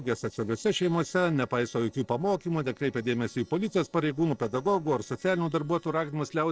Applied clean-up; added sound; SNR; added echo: neural separator model SepFormer DNS4.